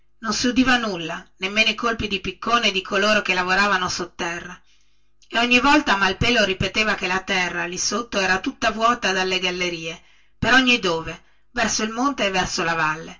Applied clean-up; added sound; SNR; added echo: none; none; none; reverberation time 0.1 s.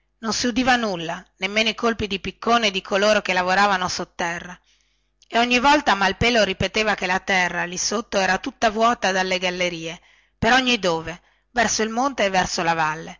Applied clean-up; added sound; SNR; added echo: none; none; none; none.